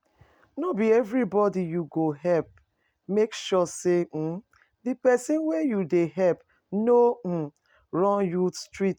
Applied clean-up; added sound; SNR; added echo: none; none; none; none.